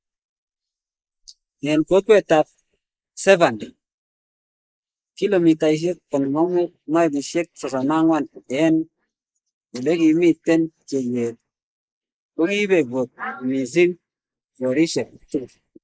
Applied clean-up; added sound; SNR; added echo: neural mask model Resemble Enhance denoiser.